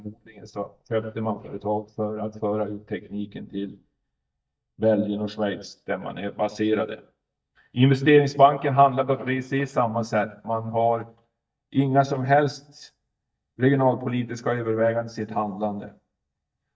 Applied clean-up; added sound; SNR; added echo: neural mask model DeepFilterNet 3.